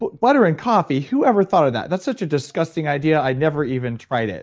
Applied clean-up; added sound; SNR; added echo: neural mask model DeepFilterNet 3.